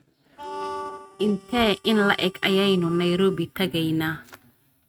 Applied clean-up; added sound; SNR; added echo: neural mask model RNNoise.